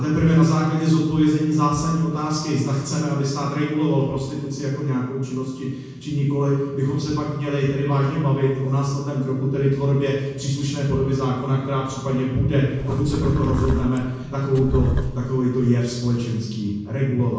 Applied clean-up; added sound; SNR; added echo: none; Livestock, farm animals, working animals; 5 dB; reverberation time 1.1 s.